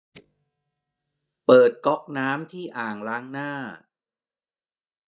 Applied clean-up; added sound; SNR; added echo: neural mask model DeepFilterNet 3.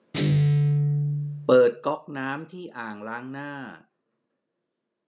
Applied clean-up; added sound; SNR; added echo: none; Guitar; -3 dB; none.